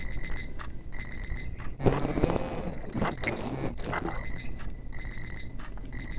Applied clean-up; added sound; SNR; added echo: neural separator model SepFormer DNS4.